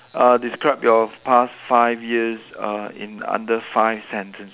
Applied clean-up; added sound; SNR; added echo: none; none; none; none.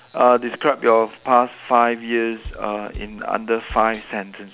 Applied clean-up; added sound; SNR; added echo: none; Bass drum; 18 dB; none.